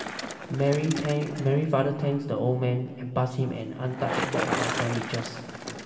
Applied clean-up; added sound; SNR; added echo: none; Bicycle; 7 dB; reverberation time 2.7 s.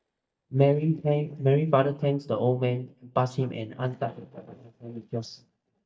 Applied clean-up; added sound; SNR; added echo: neural mask model DeepFilterNet 3.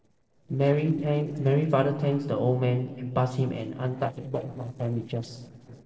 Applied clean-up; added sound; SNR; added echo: neural separator model SepFormer DNS4.